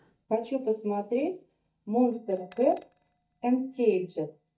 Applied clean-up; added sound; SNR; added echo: neural mask model DeepFilterNet 3.